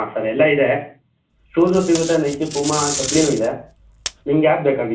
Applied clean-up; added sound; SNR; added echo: none; Packing tape, duct tape; 10 dB; reverberation time 0.3 s.